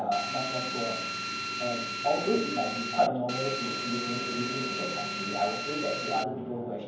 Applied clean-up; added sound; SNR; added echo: none; Drill; 3 dB; reverberation time 0.9 s.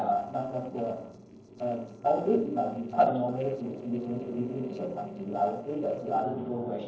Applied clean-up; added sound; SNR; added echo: neural separator model SepFormer DNS4.